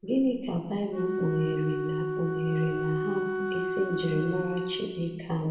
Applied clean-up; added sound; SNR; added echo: none; Wind instrument, woodwind instrument; 3 dB; reverberation time 1.1 s.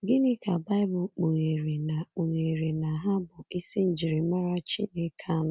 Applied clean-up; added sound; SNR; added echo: none; none; none; none.